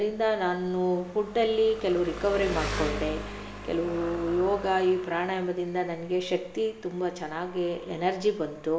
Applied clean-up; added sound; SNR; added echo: none; Engine; 12 dB; reverberation time 0.6 s.